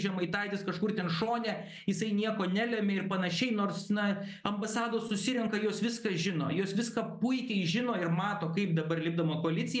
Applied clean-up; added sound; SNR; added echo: neural mask model Resemble Enhance denoiser.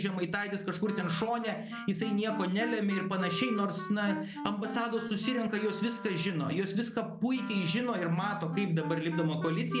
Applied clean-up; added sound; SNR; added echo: none; Wind instrument, woodwind instrument; 10 dB; none.